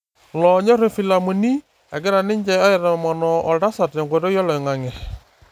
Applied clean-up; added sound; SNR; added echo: none; none; none; none.